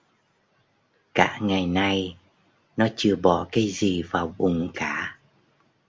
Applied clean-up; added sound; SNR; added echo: none; none; none; none.